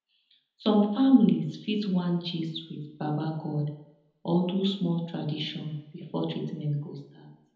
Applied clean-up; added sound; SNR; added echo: none; none; none; reverberation time 0.8 s.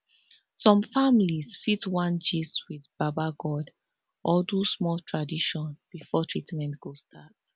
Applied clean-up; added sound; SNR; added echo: none; none; none; none.